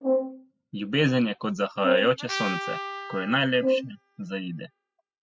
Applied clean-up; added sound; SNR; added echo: classical method spectral subtraction.